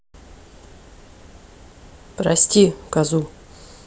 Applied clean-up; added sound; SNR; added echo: none; none; none; none.